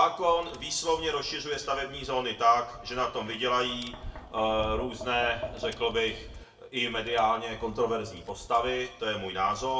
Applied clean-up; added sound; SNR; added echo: none; Tap; 15 dB; reverberation time 0.6 s.